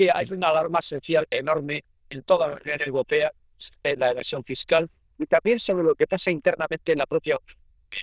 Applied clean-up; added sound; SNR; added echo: neural diffusion model UNIVERSE++.